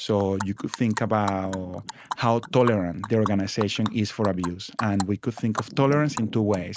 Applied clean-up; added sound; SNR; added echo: neural mask model RNNoise.